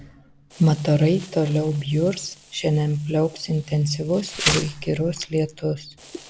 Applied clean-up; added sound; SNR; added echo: none; Insect; 12 dB; none.